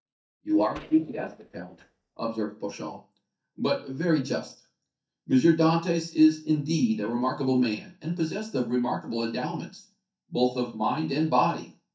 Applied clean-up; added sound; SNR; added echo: neural mask model DeepFilterNet 3.